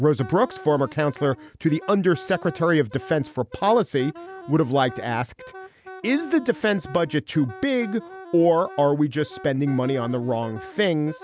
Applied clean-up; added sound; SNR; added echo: none; Wind instrument, woodwind instrument; 19 dB; none.